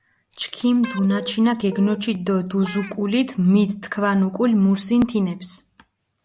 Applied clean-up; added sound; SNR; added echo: none; Guitar + Keys jangling; 17 dB; none.